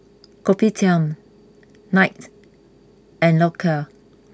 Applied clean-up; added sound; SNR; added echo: none; none; none; none.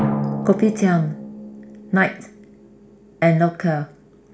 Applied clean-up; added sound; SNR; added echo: none; Drum; 8 dB; reverberation time 0.4 s.